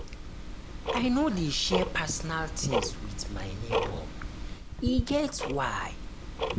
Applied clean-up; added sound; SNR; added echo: none; Tick-tock; 2 dB; none.